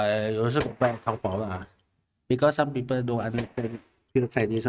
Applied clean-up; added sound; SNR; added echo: neural mask model RNNoise.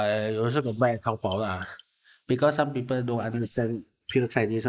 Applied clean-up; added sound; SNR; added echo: neural mask model Resemble Enhance denoiser.